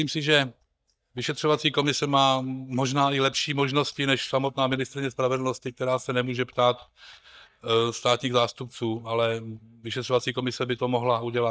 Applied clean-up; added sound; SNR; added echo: neural mask model DeepFilterNet 3.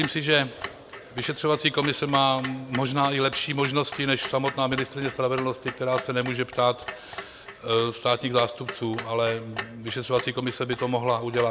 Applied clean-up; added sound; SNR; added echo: none; Clock; 13 dB; none.